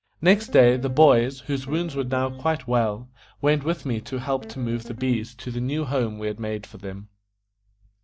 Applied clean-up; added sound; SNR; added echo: neural mask model DeepFilterNet 3.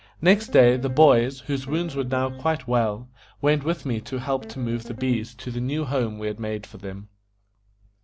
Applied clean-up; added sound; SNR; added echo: none; Guitar; 17 dB; none.